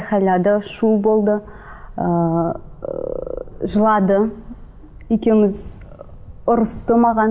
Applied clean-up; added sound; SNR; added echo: none; none; none; none.